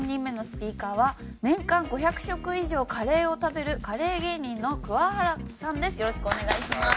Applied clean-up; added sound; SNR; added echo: none; none; none; none.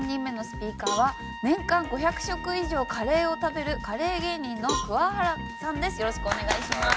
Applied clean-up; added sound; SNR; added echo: none; Cowbell + Trumpet; 10 dB; none.